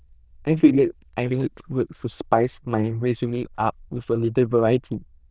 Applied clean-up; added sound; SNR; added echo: neural diffusion model UNIVERSE++.